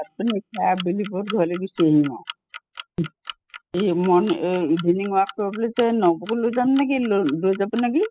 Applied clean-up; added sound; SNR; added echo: classical method spectral subtraction.